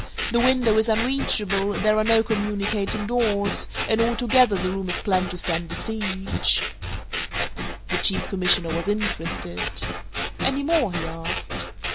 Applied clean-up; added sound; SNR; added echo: none; Scissors; 4 dB; none.